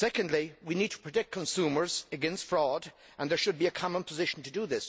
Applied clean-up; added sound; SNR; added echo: none; none; none; none.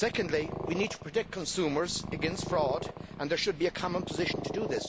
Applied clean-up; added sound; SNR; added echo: none; Purr; 7 dB; none.